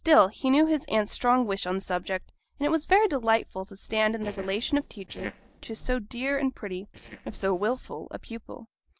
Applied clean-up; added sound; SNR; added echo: neural separator model SepFormer DNS4.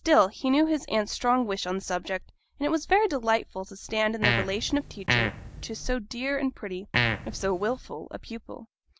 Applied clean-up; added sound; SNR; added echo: none; Fart; 1 dB; none.